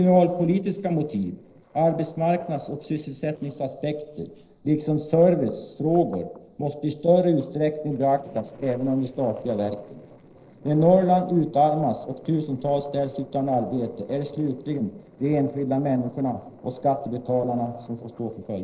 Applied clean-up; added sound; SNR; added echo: neural separator model SepFormer DNS4.